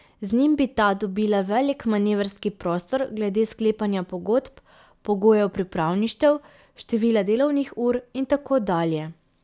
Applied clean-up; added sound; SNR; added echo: none; none; none; none.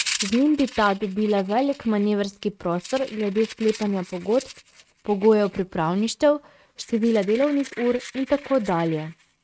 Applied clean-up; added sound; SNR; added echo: neural mask model RNNoise.